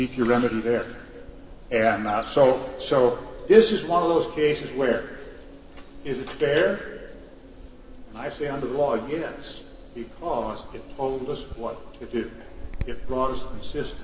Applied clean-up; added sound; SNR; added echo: none; Cricket; 11 dB; reverberation time 2.0 s.